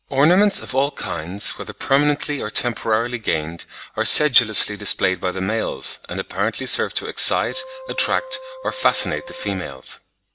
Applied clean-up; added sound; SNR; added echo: none; Wind instrument, woodwind instrument; 15 dB; none.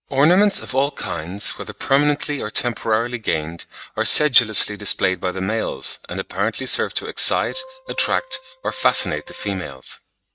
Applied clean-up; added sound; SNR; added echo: neural mask model RNNoise.